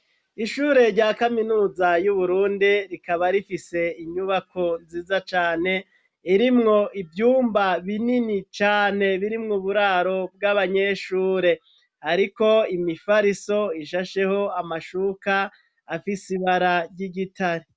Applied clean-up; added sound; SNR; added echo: none; none; none; none.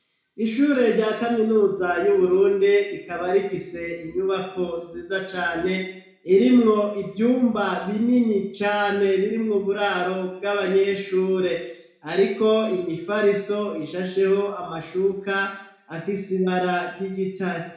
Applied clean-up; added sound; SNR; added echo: none; none; none; reverberation time 0.6 s.